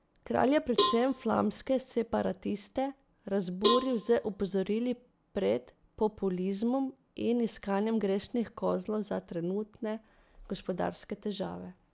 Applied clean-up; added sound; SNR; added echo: none; Cowbell; 4 dB; none.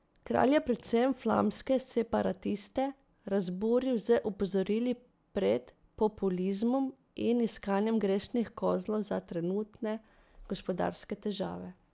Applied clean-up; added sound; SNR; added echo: none; none; none; none.